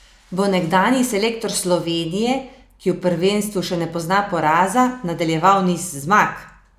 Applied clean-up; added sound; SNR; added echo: none; none; none; none.